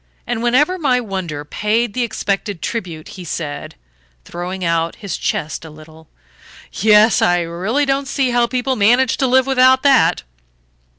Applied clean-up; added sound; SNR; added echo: none; none; none; none.